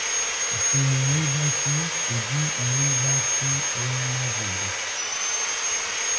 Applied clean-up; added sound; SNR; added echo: none; Sawing; -4 dB; reverberation time 0.8 s.